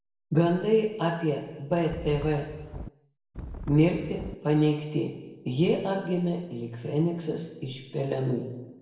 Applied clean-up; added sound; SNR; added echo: none; Wind; 11 dB; reverberation time 1.0 s.